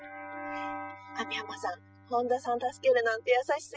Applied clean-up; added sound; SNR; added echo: classical method spectral subtraction.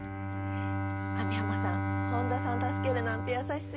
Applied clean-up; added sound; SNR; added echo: none; Bowed string instrument; -5 dB; none.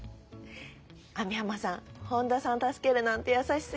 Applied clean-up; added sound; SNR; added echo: none; none; none; none.